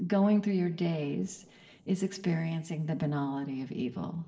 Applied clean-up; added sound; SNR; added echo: neural separator model SepFormer DNS4.